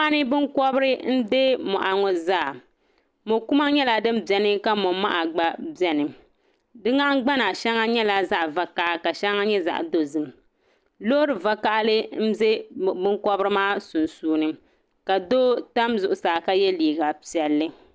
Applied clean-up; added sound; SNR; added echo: none; none; none; none.